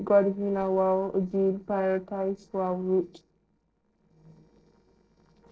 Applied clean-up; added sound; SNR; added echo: neural separator model SepFormer DNS4.